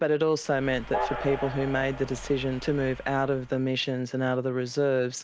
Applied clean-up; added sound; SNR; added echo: none; Train; 10 dB; none.